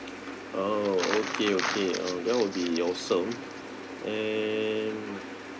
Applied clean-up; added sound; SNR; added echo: none; Crumpling, crinkling; 7 dB; none.